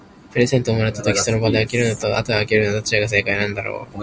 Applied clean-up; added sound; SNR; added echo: none; none; none; none.